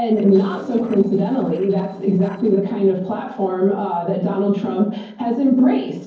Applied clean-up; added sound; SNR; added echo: neural separator model SepFormer DNS4.